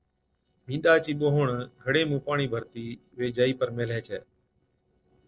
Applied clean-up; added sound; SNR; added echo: neural separator model SepFormer DNS4.